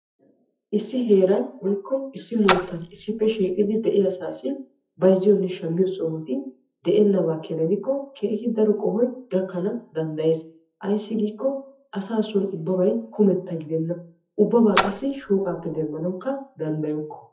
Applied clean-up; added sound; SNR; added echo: classical method WPE with log-MMSE.